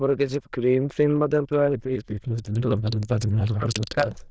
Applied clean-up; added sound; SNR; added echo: neural diffusion model UNIVERSE++.